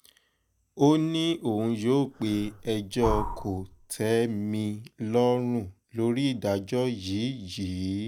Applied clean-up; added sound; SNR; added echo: none; Breathing; 9 dB; none.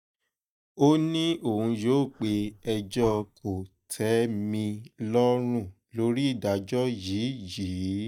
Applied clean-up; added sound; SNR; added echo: neural mask model DeepFilterNet 3.